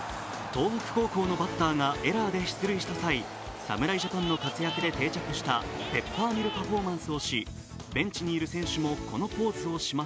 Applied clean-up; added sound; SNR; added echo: none; none; none; none.